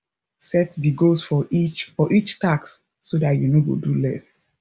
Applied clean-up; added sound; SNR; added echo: none; none; none; none.